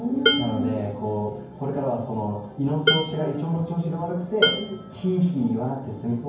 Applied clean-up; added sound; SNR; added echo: none; Dishes, pots, and pans; 0 dB; reverberation time 0.9 s.